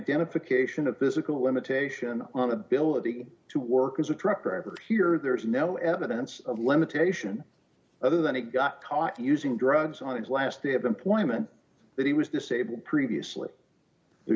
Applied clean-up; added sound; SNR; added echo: none; none; none; none.